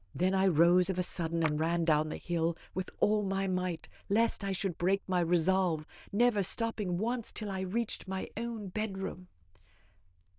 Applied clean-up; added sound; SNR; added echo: neural diffusion model UNIVERSE++.